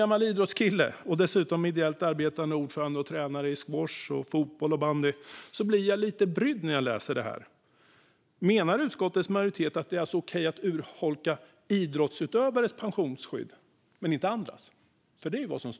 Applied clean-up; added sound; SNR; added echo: none; none; none; none.